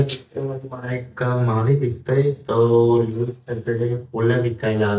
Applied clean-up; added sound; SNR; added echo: neural mask model DeepFilterNet 3.